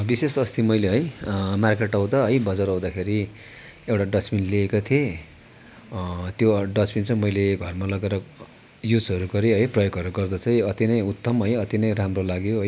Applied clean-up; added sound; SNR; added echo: none; none; none; none.